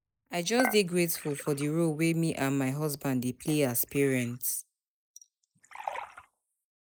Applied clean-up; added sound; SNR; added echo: neural mask model Resemble Enhance denoiser.